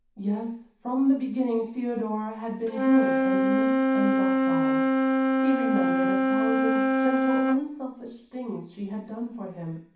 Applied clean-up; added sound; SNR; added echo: none; Wind instrument, woodwind instrument; -4 dB; reverberation time 0.6 s.